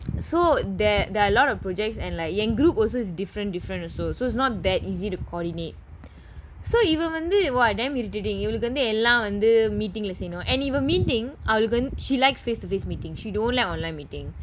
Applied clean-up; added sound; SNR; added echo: none; none; none; none.